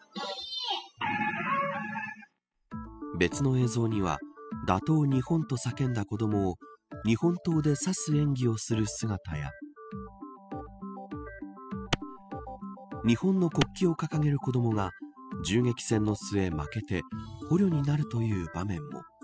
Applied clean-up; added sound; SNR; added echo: classical method spectral subtraction.